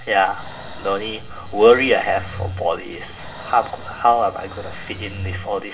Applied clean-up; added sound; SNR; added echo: none; Breathing; 14 dB; reverberation time 0.2 s.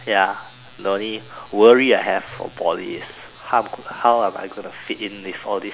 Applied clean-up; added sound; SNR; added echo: none; none; none; none.